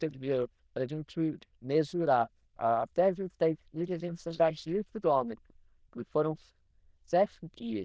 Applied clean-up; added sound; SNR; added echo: neural diffusion model UNIVERSE++.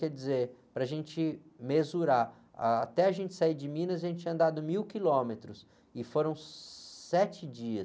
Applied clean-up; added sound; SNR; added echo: none; none; none; none.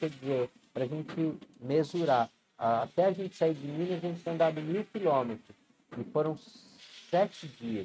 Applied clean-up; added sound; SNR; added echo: neural mask model RNNoise.